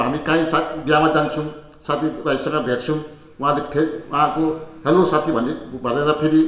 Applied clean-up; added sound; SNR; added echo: none; none; none; reverberation time 1.0 s.